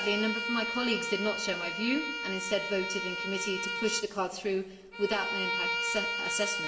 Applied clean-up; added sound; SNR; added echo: none; Bowed string instrument; 2 dB; reverberation time 1.1 s.